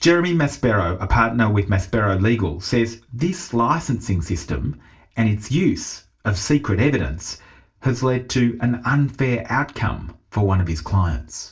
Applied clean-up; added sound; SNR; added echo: none; none; none; reverberation time 0.2 s.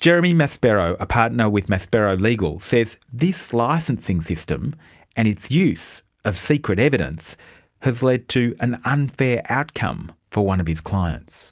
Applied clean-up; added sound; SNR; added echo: none; none; none; none.